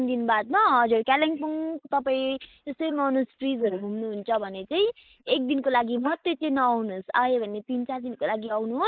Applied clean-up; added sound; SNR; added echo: neural mask model Resemble Enhance denoiser.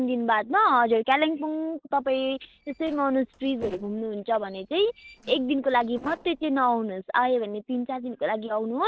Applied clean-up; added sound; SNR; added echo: neural separator model SepFormer DNS4.